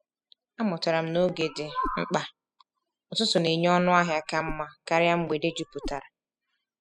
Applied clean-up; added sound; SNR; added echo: classical method spectral subtraction.